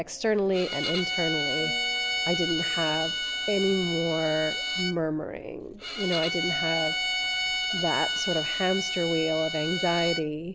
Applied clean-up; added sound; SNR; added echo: none; Bowed string instrument; 1 dB; none.